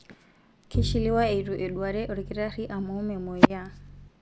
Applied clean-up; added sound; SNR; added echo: none; Bowed string instrument; 6 dB; none.